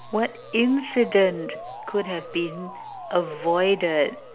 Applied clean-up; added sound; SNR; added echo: none; Motor vehicle (road) / Siren; 14 dB; none.